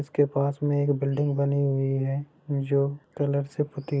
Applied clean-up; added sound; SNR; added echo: neural mask model Resemble Enhance denoiser.